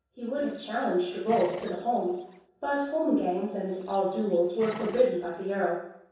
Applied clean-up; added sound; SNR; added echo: none; Livestock, farm animals, working animals; 18 dB; reverberation time 0.7 s.